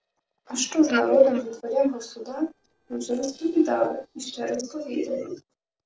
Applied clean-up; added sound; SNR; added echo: neural separator model SepFormer DNS4.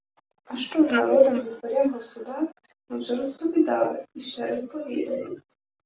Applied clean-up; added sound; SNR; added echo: none; none; none; none.